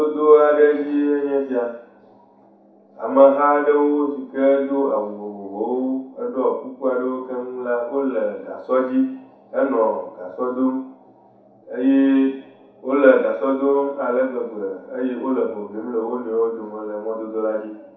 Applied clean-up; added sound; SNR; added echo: none; none; none; reverberation time 0.7 s.